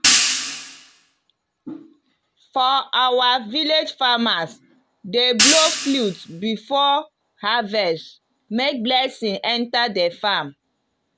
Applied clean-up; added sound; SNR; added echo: none; Hi-hat; -1 dB; none.